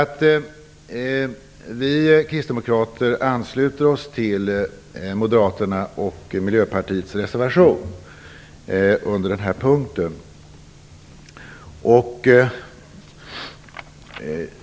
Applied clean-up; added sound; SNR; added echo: none; none; none; none.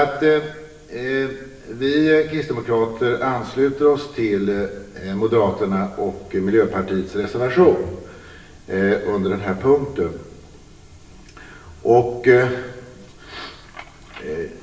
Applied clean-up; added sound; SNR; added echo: none; none; none; reverberation time 1.1 s.